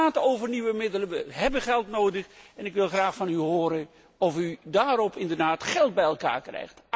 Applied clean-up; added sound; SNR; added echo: none; none; none; none.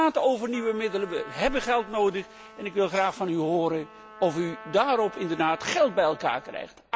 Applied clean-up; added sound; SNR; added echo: none; Trumpet; 18 dB; none.